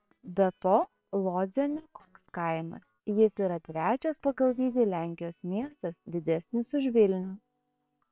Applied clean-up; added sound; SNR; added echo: neural separator model SepFormer WHAM!.